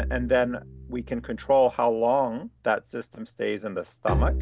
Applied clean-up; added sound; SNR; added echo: none; Bowed string instrument; 7 dB; none.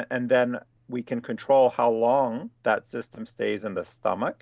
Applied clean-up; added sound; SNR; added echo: none; none; none; none.